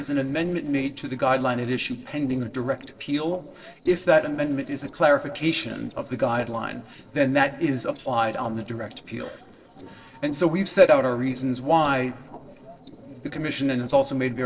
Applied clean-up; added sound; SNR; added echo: neural separator model SepFormer DNS4.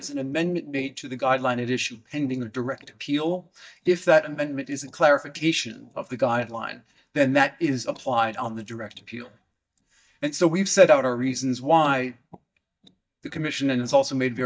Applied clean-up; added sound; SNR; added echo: neural mask model DeepFilterNet 3.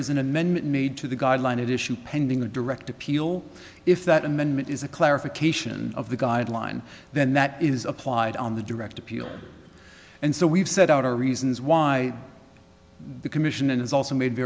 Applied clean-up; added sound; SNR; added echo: none; none; none; none.